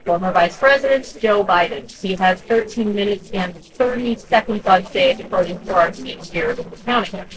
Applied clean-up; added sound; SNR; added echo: neural separator model SepFormer DNS4.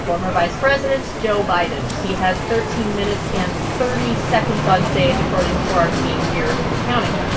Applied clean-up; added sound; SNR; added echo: none; Bicycle; 0 dB; reverberation time 0.2 s.